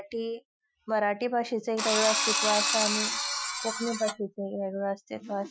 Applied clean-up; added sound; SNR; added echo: classical method Wiener filter.